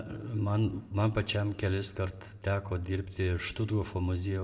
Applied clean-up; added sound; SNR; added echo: none; none; none; reverberation time 1.1 s.